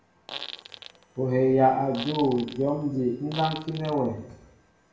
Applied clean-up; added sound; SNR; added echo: none; Fart; 15 dB; reverberation time 0.8 s.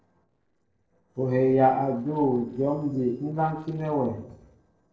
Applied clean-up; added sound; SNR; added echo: neural separator model SepFormer DNS4.